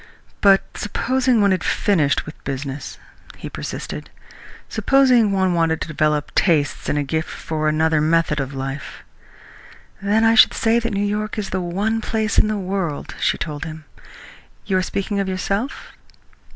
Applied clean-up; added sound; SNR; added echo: none; none; none; none.